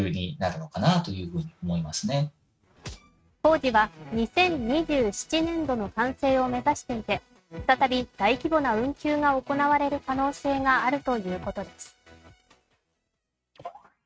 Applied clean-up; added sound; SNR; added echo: neural mask model RNNoise.